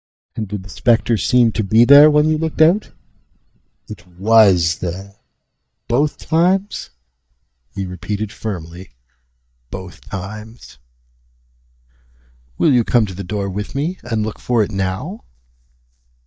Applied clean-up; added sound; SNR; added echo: neural mask model DeepFilterNet 3.